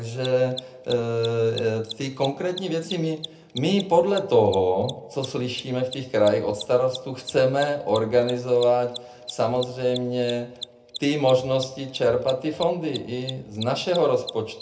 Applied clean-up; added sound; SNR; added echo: none; Mechanisms; 17 dB; reverberation time 0.3 s.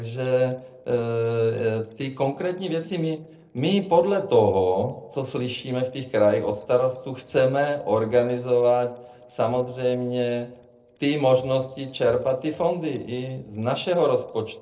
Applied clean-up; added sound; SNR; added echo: neural separator model SepFormer DNS4.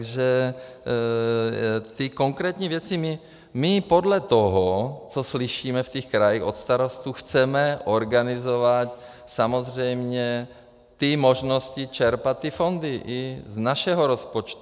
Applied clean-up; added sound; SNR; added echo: none; none; none; none.